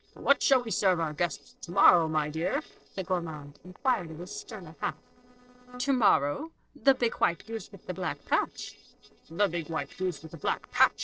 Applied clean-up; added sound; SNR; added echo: neural separator model SepFormer DNS4.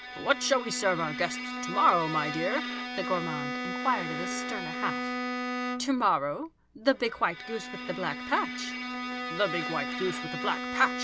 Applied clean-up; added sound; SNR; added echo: none; Bowed string instrument; 5 dB; none.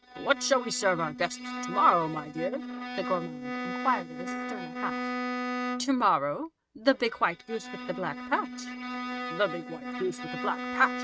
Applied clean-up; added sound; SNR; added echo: neural mask model RNNoise.